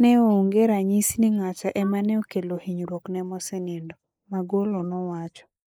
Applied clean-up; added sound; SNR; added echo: neural mask model Resemble Enhance denoiser.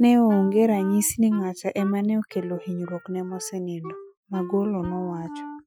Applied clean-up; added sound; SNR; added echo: classical method Wiener filter.